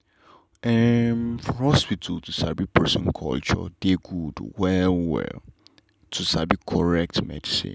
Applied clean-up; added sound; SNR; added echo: none; none; none; none.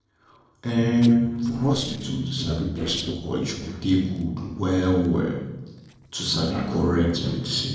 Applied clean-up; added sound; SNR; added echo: neural separator model SepFormer DNS4.